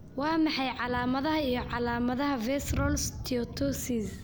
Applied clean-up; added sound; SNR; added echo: none; Thunder / Rain; 8 dB; none.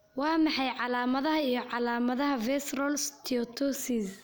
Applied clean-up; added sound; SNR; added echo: none; none; none; none.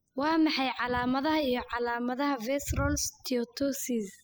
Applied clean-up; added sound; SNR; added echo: classical method spectral subtraction.